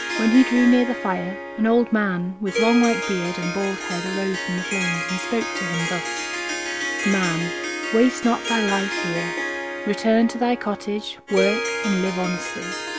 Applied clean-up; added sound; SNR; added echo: none; Harp; 5 dB; none.